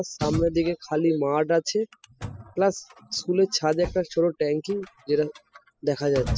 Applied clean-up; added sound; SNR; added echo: classical method spectral subtraction.